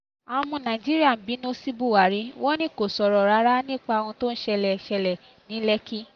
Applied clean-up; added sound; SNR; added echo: none; none; none; none.